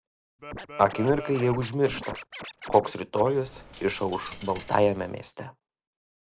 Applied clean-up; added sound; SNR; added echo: none; Coin (dropping) + Scratching (performance technique); 13 dB; none.